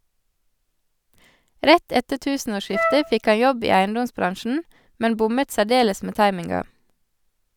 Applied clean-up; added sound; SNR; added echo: none; Wind instrument, woodwind instrument; 4 dB; none.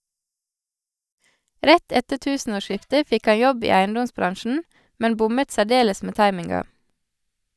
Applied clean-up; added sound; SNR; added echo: neural mask model DeepFilterNet 3.